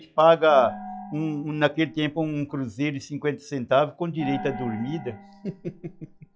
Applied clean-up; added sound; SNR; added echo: classical method log-MMSE.